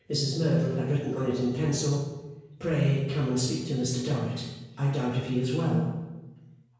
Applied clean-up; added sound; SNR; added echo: none; none; none; reverberation time 1.0 s.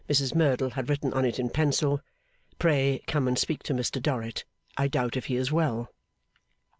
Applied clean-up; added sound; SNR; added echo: none; none; none; none.